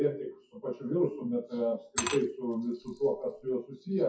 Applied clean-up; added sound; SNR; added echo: classical method WPE with log-MMSE.